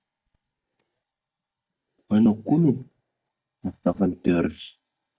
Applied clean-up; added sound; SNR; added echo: neural mask model DeepFilterNet 3.